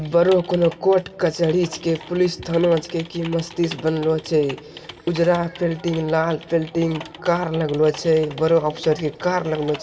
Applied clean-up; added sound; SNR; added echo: none; Typing; 19 dB; reverberation time 1.7 s.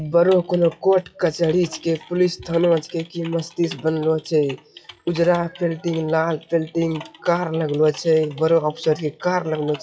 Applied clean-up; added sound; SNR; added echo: classical method WPE with log-MMSE.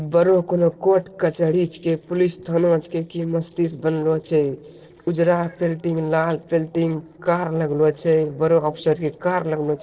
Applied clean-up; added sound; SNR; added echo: neural separator model SepFormer DNS4.